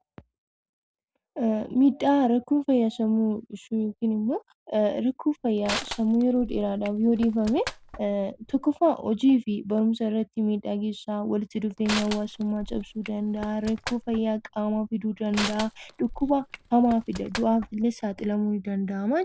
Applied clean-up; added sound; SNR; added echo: none; Crushing; 13 dB; none.